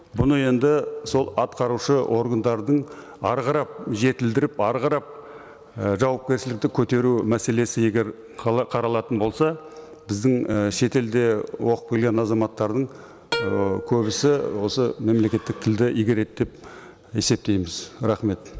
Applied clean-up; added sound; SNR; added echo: none; Plucked string instrument; 12 dB; none.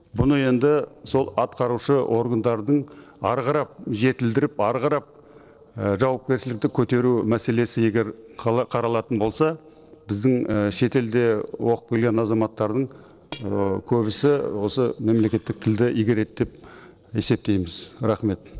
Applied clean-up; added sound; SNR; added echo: neural separator model SepFormer DNS4.